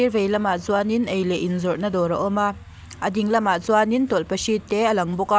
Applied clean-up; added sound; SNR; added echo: none; none; none; none.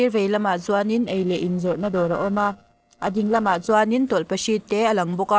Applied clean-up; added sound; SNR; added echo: neural separator model SepFormer DNS4.